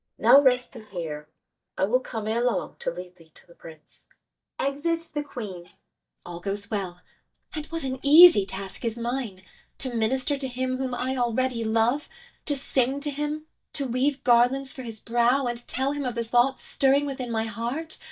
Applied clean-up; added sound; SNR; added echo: neural mask model DeepFilterNet 3.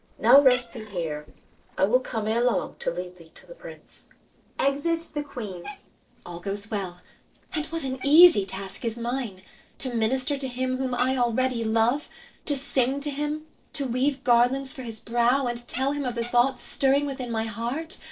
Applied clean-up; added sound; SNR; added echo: neural separator model SepFormer DNS4.